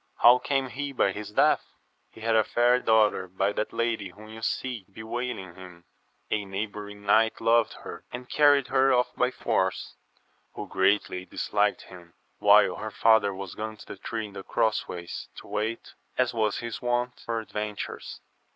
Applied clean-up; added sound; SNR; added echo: none; none; none; none.